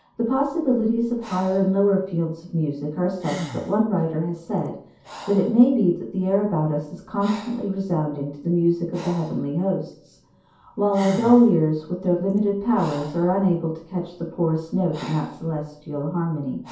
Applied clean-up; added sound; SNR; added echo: none; Breathing; 19 dB; reverberation time 0.6 s.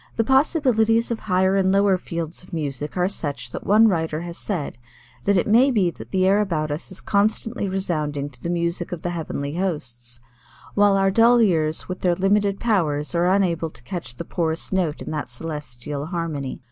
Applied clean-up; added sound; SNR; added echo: none; none; none; none.